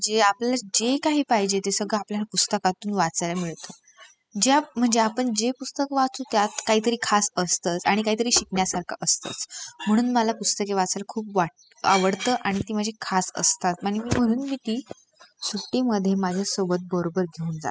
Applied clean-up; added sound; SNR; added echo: classical method spectral subtraction.